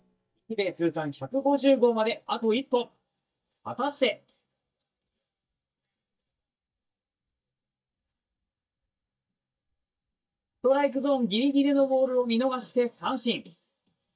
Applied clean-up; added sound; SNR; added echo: neural mask model DeepFilterNet 3.